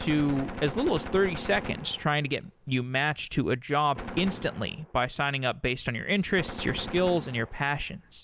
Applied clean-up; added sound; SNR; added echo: none; Gunshot, gunfire; 12 dB; none.